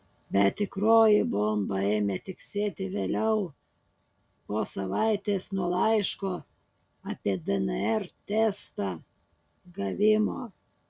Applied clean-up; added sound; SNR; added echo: none; none; none; none.